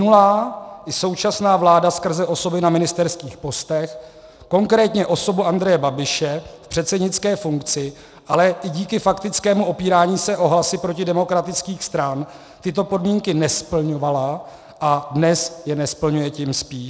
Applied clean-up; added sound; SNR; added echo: none; none; none; none.